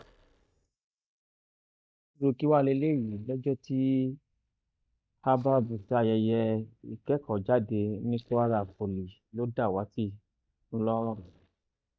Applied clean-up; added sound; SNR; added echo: neural mask model DeepFilterNet 3.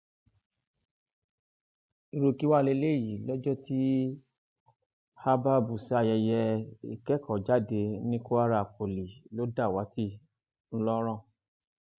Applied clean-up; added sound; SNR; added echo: none; none; none; none.